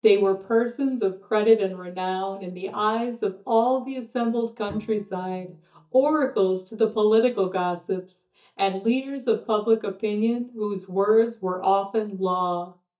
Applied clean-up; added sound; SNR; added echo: neural mask model DeepFilterNet 3.